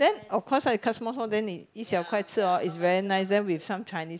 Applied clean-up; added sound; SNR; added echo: none; none; none; none.